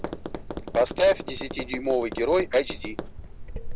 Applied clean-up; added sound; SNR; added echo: none; Tap; 8 dB; none.